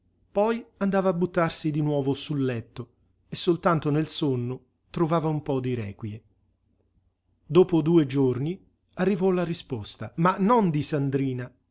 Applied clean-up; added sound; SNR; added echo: none; none; none; none.